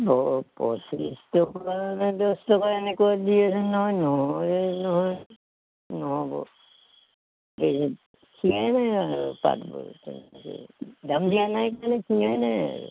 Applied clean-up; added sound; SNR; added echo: none; none; none; none.